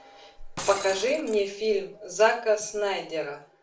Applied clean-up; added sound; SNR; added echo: none; Shatter; 16 dB; reverberation time 0.4 s.